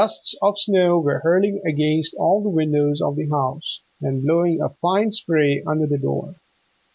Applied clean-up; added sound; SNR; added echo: none; none; none; none.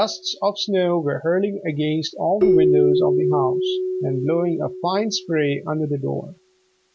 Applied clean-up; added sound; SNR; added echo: none; Keyboard (musical); 1 dB; none.